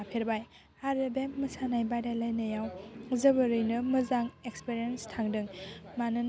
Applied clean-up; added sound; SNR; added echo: none; none; none; none.